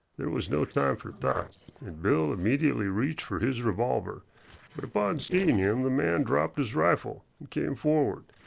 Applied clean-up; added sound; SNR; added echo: neural separator model SepFormer DNS4.